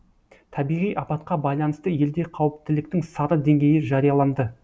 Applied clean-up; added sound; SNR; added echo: none; none; none; none.